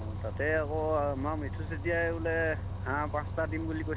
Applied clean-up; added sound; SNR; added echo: none; Bus; 4 dB; none.